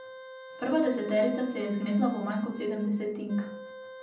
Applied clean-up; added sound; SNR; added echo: none; Wind instrument, woodwind instrument; 16 dB; reverberation time 0.6 s.